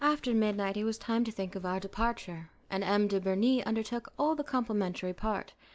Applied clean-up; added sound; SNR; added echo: none; none; none; none.